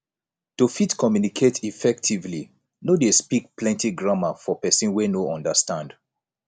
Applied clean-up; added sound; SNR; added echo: none; none; none; none.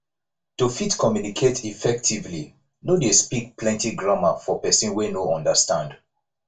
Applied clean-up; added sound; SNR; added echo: none; none; none; reverberation time 0.2 s.